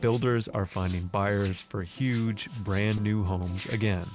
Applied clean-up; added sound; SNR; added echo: none; Hands; 17 dB; none.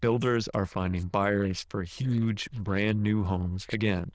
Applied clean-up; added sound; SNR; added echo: neural diffusion model UNIVERSE++.